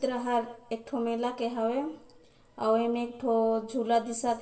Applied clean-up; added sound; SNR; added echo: none; none; none; reverberation time 0.8 s.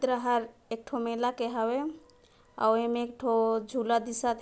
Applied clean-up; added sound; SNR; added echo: none; none; none; none.